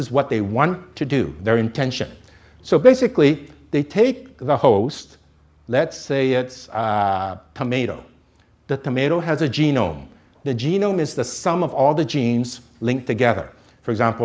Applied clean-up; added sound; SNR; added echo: none; none; none; none.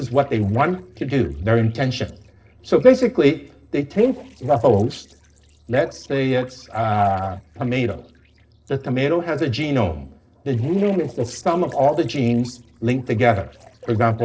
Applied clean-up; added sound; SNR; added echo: neural separator model SepFormer DNS4.